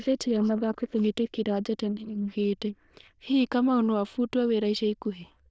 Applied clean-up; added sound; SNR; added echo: neural diffusion model UNIVERSE++.